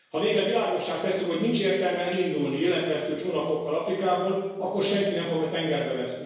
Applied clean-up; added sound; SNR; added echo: none; none; none; reverberation time 1.0 s.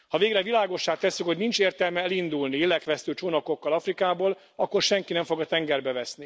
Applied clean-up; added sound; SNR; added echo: none; none; none; none.